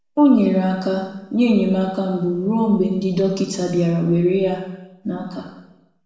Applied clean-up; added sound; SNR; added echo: none; none; none; reverberation time 0.9 s.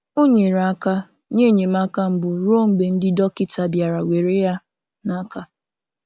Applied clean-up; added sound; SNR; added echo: none; none; none; none.